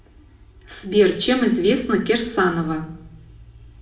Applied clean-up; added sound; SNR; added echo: none; none; none; reverberation time 0.5 s.